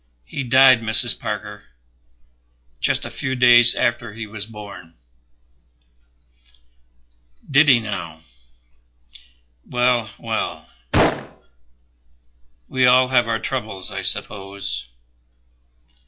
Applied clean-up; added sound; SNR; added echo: classical method log-MMSE.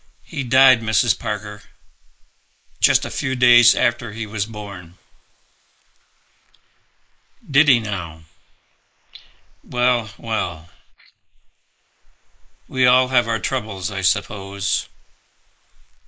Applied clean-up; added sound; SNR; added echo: neural mask model Resemble Enhance denoiser.